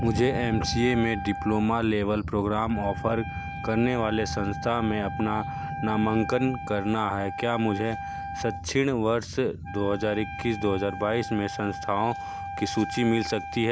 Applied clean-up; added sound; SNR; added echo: none; Wind instrument, woodwind instrument; 10 dB; none.